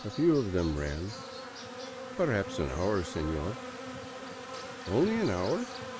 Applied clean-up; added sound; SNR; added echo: none; Insect; 9 dB; none.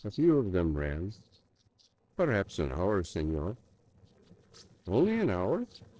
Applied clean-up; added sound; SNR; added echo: neural separator model SepFormer DNS4.